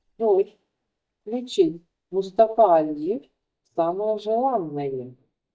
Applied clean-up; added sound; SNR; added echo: neural mask model DeepFilterNet 3.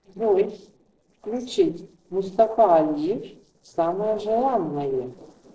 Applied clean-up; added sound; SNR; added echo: neural separator model SepFormer DNS4.